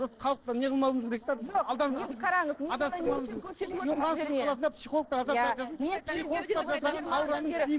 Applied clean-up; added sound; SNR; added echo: neural separator model SepFormer DNS4.